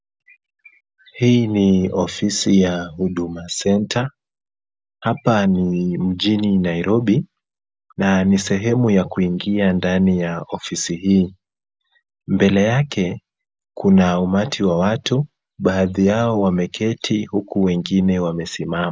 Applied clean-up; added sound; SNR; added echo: none; none; none; none.